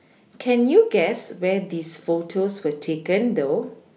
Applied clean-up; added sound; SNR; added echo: none; none; none; none.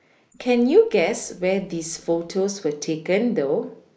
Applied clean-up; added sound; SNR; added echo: neural mask model Resemble Enhance denoiser.